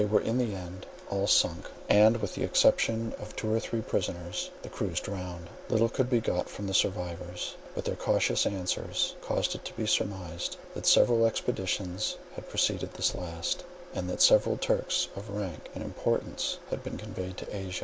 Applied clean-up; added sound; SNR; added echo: none; none; none; none.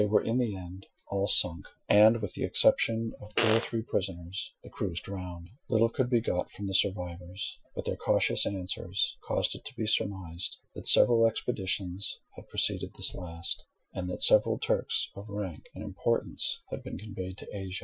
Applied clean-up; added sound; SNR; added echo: classical method Wiener filter.